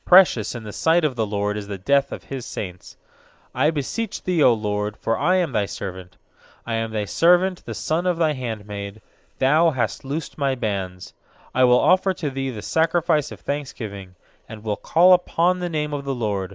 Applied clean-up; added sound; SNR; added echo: neural mask model Resemble Enhance denoiser.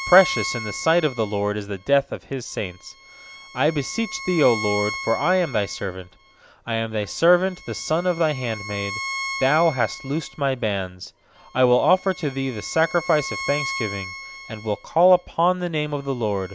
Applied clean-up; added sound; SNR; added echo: none; Bowed string instrument; 12 dB; none.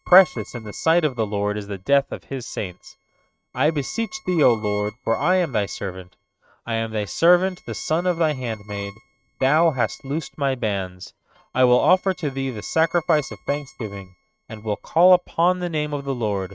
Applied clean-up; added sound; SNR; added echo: neural mask model RNNoise.